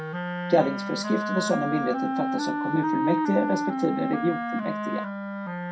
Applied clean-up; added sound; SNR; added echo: none; Wind instrument, woodwind instrument; 1 dB; reverberation time 0.2 s.